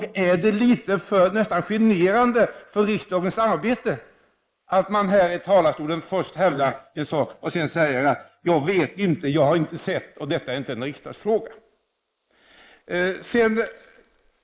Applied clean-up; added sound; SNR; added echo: neural mask model Resemble Enhance denoiser.